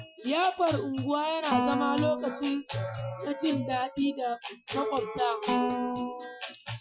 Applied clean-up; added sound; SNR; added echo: classical method Wiener filter.